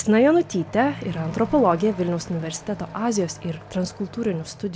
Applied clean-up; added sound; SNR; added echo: none; Accelerating, revving, vroom / Truck; 16 dB; none.